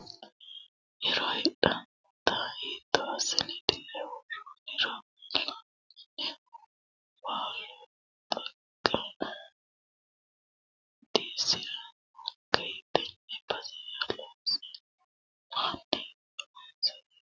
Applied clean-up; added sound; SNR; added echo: none; none; none; none.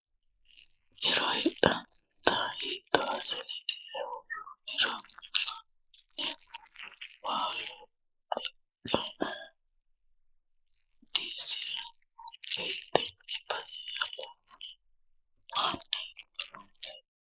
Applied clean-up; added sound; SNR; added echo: neural mask model Resemble Enhance denoiser.